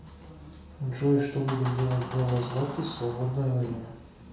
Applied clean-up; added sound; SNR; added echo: none; Door; 13 dB; reverberation time 0.5 s.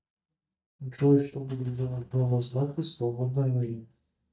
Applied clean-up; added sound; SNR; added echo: neural mask model DeepFilterNet 3.